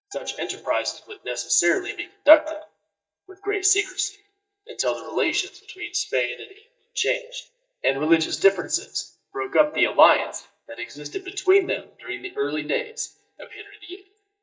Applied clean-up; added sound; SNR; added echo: neural mask model DeepFilterNet 3.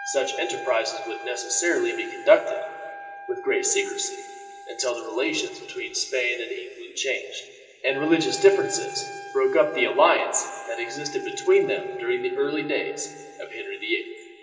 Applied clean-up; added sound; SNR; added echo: none; Wind instrument, woodwind instrument; 15 dB; reverberation time 2.2 s.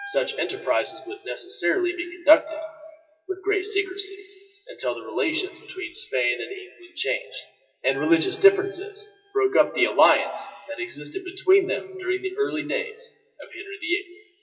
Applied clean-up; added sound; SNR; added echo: classical method WPE with log-MMSE.